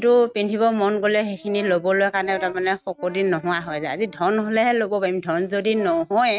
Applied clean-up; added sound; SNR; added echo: neural mask model RNNoise.